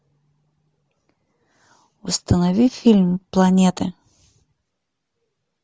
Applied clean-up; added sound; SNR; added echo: none; none; none; none.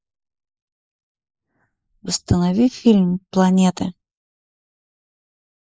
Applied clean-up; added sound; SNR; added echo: neural mask model Resemble Enhance denoiser.